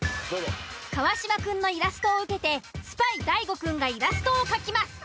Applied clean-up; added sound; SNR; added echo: none; none; none; none.